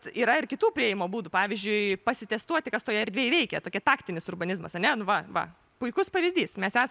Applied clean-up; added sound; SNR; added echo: none; none; none; none.